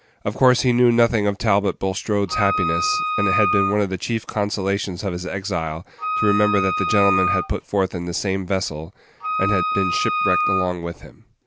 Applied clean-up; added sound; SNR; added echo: none; Wind instrument, woodwind instrument; 1 dB; none.